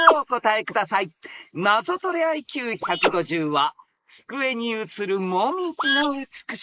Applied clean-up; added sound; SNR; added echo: neural mask model Resemble Enhance denoiser.